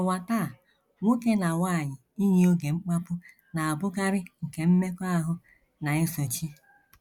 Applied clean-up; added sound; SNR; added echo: none; none; none; none.